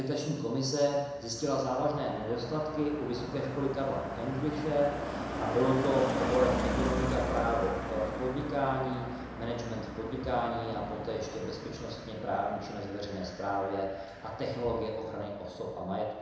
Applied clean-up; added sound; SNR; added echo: none; Car passing by; 6 dB; reverberation time 1.0 s.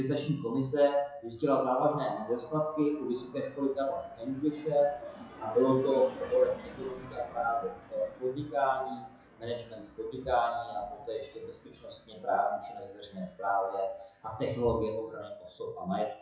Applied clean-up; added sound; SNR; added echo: classical method WPE with log-MMSE.